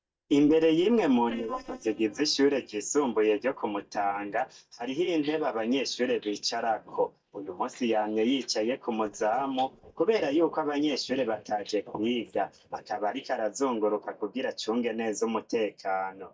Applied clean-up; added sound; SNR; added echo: neural mask model DeepFilterNet 3.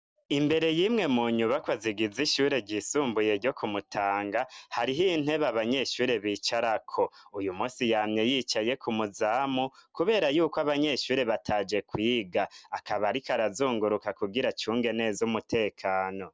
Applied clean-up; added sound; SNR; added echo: none; none; none; none.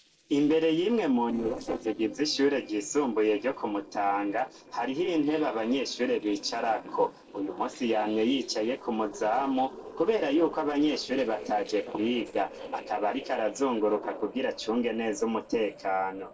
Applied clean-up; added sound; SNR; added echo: neural separator model SepFormer DNS4.